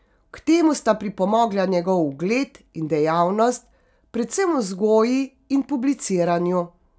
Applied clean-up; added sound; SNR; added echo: none; none; none; none.